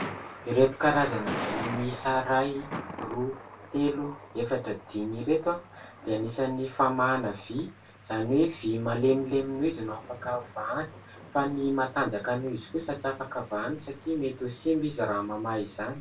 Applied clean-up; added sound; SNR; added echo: none; Thunder; 13 dB; reverberation time 0.2 s.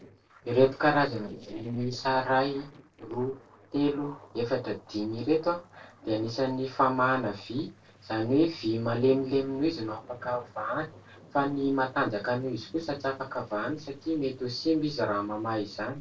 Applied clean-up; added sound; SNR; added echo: neural separator model SepFormer DNS4.